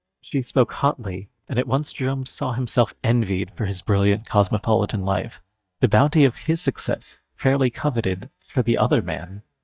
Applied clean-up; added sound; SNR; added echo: neural mask model DeepFilterNet 3.